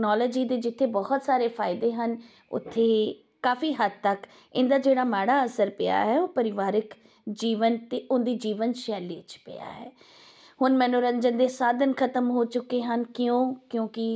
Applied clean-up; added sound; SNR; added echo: none; none; none; none.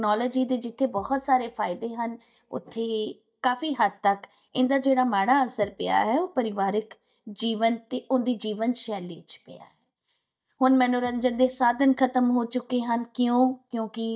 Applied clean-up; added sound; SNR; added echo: neural mask model DeepFilterNet 3.